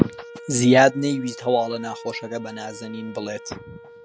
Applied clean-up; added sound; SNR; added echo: none; Wind instrument, woodwind instrument; 17 dB; none.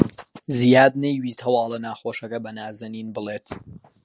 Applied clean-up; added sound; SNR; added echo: none; none; none; none.